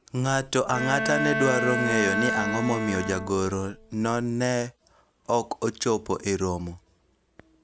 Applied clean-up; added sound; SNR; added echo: none; Bowed string instrument; 2 dB; none.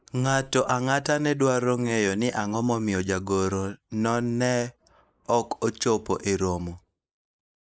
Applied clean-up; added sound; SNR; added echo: neural mask model Resemble Enhance denoiser.